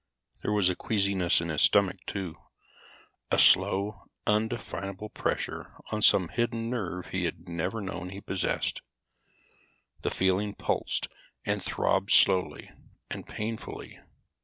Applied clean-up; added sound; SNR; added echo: none; none; none; none.